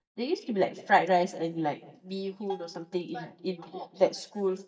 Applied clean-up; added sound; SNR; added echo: neural mask model DeepFilterNet 3.